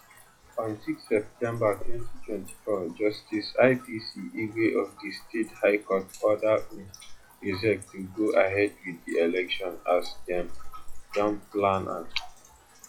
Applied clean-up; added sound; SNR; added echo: classical method log-MMSE.